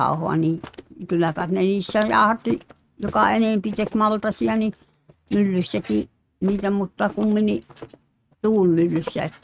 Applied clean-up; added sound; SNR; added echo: neural mask model RNNoise.